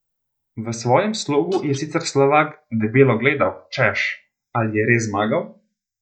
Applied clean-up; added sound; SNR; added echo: neural mask model DeepFilterNet 3.